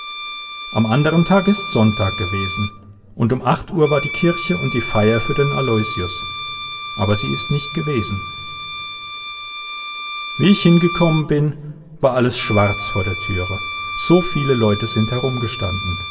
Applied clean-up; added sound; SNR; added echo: none; Bowed string instrument; 9 dB; reverberation time 1.7 s.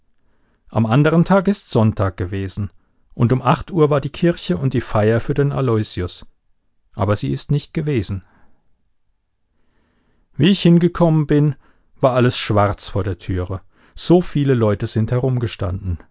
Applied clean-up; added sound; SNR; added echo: none; none; none; none.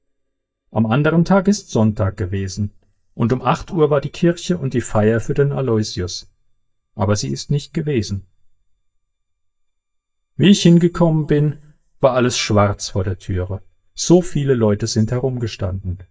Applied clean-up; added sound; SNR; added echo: neural mask model DeepFilterNet 3.